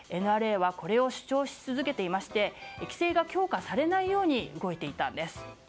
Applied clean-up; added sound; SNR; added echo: none; none; none; none.